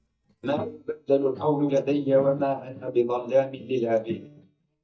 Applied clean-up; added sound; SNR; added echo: neural mask model DeepFilterNet 3.